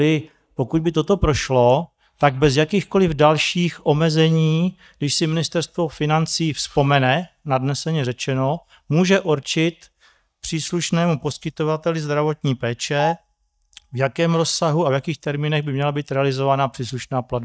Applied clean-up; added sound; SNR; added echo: neural mask model DeepFilterNet 3.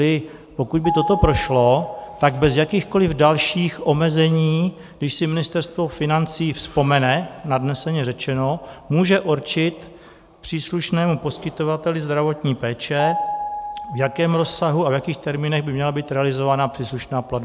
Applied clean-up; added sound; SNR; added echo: none; Piano; 11 dB; none.